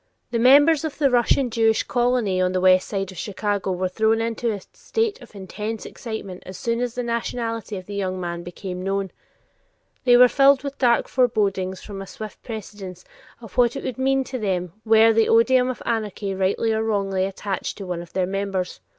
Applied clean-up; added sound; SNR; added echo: none; none; none; none.